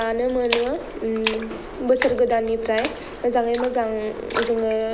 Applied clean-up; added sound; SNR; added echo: none; Splash, splatter; 10 dB; none.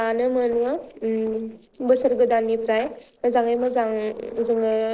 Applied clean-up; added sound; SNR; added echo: neural separator model SepFormer DNS4.